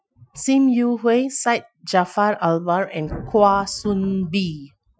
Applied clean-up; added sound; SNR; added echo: classical method Wiener filter.